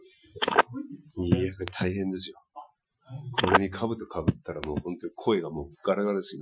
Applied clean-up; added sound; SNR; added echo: classical method Wiener filter.